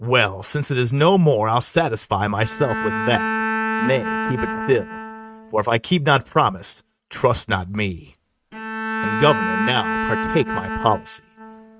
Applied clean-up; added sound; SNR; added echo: neural mask model RNNoise.